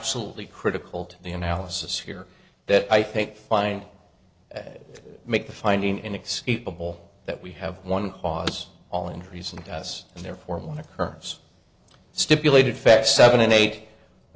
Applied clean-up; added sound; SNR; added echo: neural separator model SepFormer DNS4.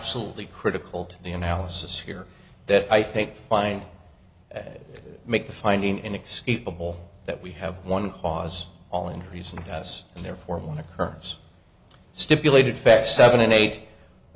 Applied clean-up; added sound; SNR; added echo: none; none; none; none.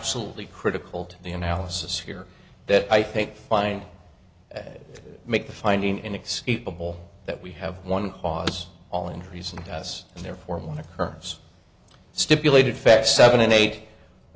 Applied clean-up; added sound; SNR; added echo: none; Car; 16 dB; none.